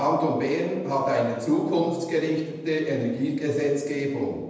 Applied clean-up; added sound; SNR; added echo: none; none; none; reverberation time 1.1 s.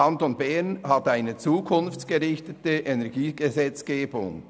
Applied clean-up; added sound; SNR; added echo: none; none; none; none.